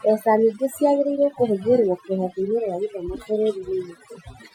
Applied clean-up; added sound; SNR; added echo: classical method Wiener filter.